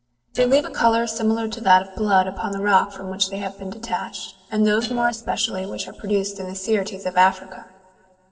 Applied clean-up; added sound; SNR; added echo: neural separator model SepFormer DNS4.